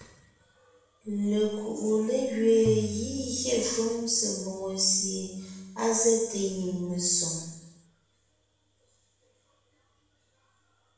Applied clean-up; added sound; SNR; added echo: none; Tabla; 11 dB; reverberation time 0.9 s.